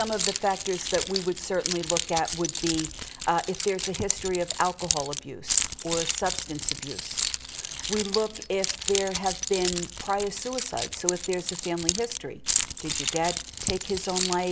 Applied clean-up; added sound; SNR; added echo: none; Keys jangling; 2 dB; none.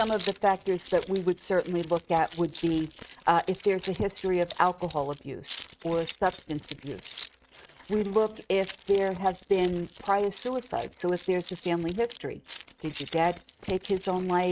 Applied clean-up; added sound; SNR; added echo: neural mask model RNNoise.